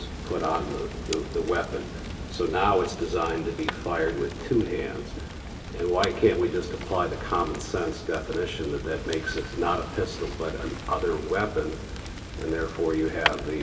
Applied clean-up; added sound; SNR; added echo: none; Fire; 7 dB; reverberation time 1.6 s.